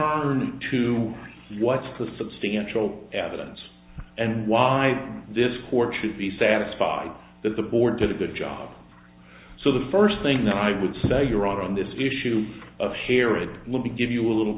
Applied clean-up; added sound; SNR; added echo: none; none; none; none.